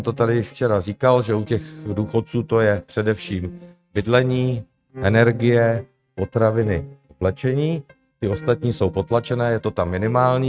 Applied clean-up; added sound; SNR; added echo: neural mask model RNNoise.